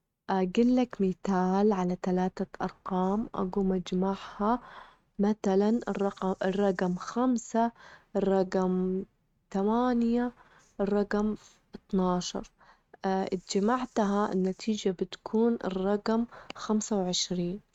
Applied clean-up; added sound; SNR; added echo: neural mask model RNNoise.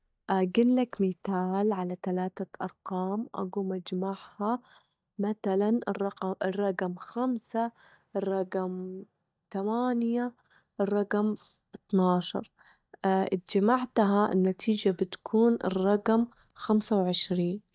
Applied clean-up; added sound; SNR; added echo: neural mask model DeepFilterNet 3.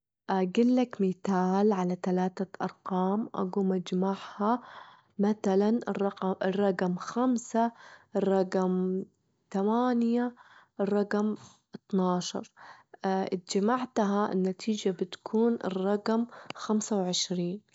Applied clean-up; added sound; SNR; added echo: none; none; none; none.